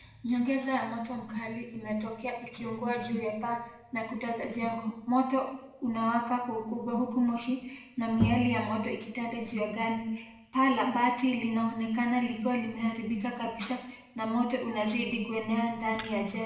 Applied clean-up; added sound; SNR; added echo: none; Bowed string instrument; 4 dB; reverberation time 0.8 s.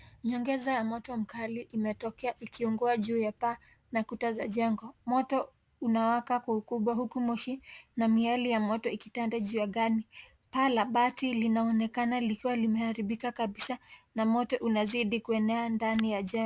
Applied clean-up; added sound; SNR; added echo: none; none; none; none.